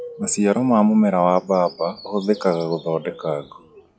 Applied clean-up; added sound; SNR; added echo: classical method log-MMSE.